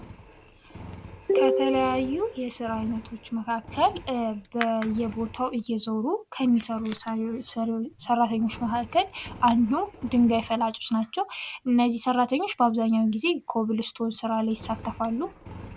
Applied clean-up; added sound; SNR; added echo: none; Engine; 20 dB; none.